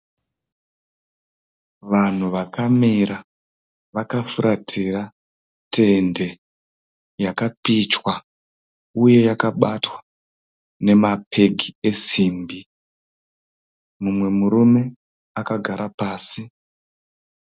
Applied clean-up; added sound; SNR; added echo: none; none; none; none.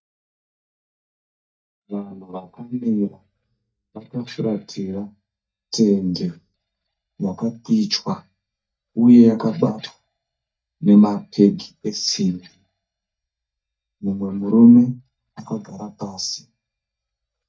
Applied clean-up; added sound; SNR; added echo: neural mask model DeepFilterNet 3.